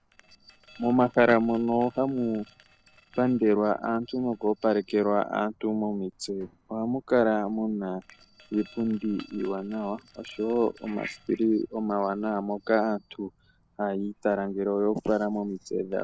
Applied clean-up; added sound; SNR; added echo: neural separator model SepFormer DNS4.